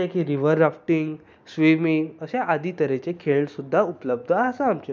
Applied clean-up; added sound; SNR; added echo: none; none; none; none.